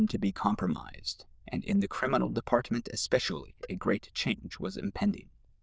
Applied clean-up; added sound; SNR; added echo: neural diffusion model UNIVERSE++.